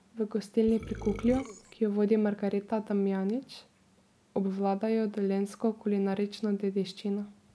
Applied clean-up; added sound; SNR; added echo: none; Burping, eructation; 11 dB; none.